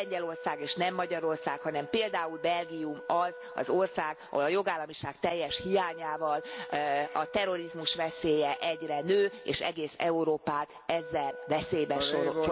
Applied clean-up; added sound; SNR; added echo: none; Wind instrument, woodwind instrument; 14 dB; none.